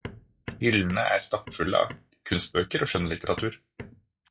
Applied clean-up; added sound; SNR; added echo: classical method log-MMSE.